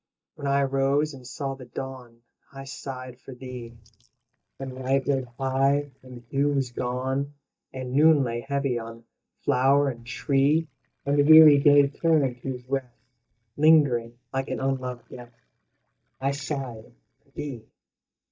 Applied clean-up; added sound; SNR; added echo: neural mask model DeepFilterNet 3.